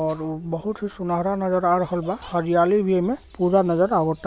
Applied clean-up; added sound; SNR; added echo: none; none; none; none.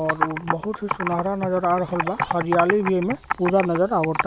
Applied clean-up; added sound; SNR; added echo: none; Computer keyboard; 5 dB; none.